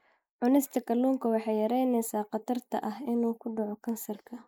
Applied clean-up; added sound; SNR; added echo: neural mask model Resemble Enhance denoiser.